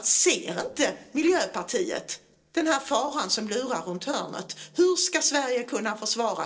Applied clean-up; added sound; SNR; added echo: neural separator model SepFormer DNS4.